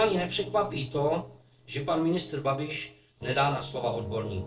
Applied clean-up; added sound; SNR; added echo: neural separator model SepFormer DNS4.